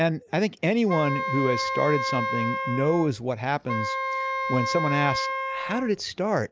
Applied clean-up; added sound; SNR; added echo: none; Wind instrument, woodwind instrument; 3 dB; none.